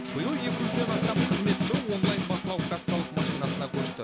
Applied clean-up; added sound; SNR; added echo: none; Snare drum; -4 dB; none.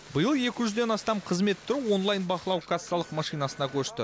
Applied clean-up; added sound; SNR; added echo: none; none; none; none.